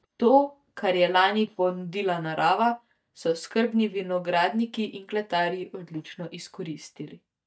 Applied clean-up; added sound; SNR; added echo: neural mask model DeepFilterNet 3.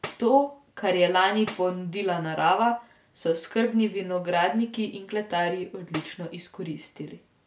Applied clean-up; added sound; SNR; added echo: none; Tambourine; 9 dB; none.